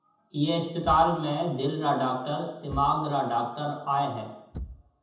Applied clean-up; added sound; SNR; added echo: none; Thump, thud; 17 dB; reverberation time 0.8 s.